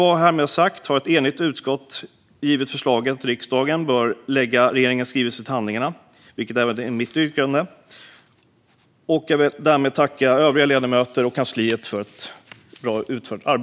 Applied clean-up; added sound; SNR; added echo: none; none; none; none.